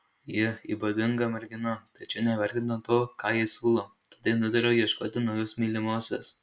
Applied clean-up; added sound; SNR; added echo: none; none; none; none.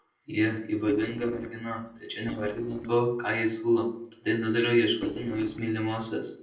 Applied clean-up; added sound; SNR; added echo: neural separator model SepFormer DNS4.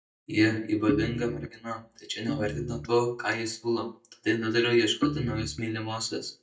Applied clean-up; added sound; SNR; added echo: neural mask model DeepFilterNet 3.